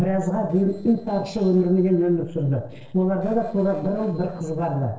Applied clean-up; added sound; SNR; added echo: neural separator model SepFormer DNS4.